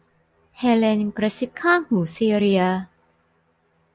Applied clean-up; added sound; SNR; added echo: none; none; none; none.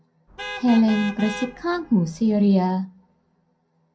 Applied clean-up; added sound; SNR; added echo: none; Vehicle horn, car horn, honking; 13 dB; reverberation time 0.2 s.